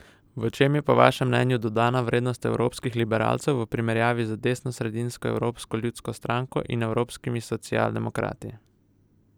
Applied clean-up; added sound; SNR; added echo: none; none; none; none.